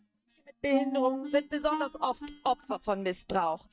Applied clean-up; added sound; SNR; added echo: neural mask model DeepFilterNet 3.